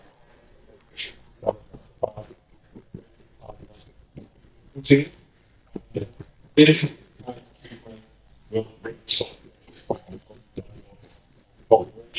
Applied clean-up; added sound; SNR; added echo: neural mask model DeepFilterNet 3.